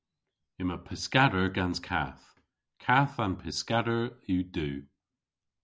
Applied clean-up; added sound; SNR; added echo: none; none; none; none.